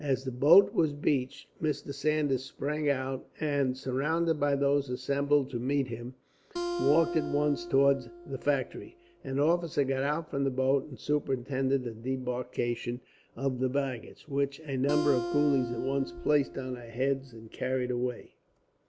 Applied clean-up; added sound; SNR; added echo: none; Acoustic guitar; 9 dB; none.